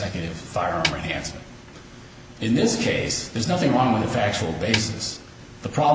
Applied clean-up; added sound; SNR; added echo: none; Snare drum; 8 dB; none.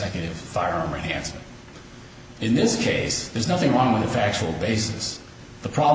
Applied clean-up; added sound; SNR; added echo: none; none; none; none.